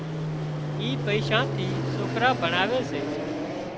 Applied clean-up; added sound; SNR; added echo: none; Fixed-wing aircraft, airplane; 0 dB; none.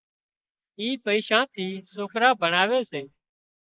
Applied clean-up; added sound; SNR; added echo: neural mask model Resemble Enhance denoiser.